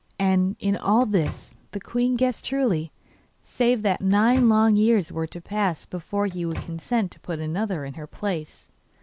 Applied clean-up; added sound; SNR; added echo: none; Microwave oven; 14 dB; none.